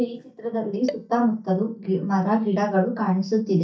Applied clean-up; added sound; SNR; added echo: neural mask model DeepFilterNet 3.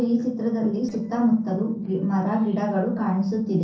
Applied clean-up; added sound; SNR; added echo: neural separator model SepFormer DNS4.